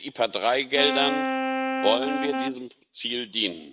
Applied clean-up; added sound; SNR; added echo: neural mask model RNNoise.